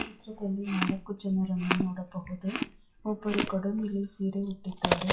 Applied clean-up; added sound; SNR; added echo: classical method WPE with log-MMSE.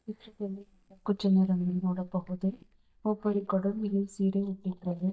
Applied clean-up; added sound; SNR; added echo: neural mask model DeepFilterNet 3.